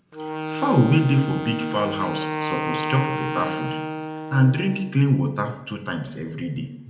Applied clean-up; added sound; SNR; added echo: none; Wind instrument, woodwind instrument; 7 dB; reverberation time 0.7 s.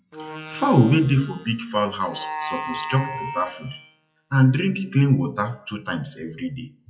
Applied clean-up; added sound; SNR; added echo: classical method WPE with log-MMSE.